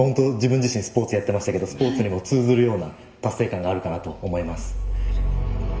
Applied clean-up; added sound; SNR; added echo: none; none; none; reverberation time 2.1 s.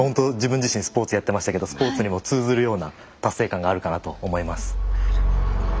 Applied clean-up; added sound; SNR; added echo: none; none; none; none.